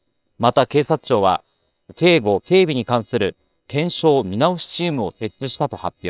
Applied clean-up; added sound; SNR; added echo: neural separator model SepFormer WHAM!.